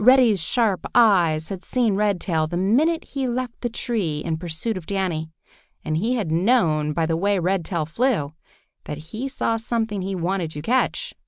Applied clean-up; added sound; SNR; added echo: none; none; none; none.